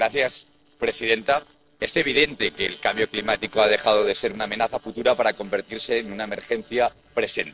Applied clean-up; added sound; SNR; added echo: neural separator model SepFormer DNS4.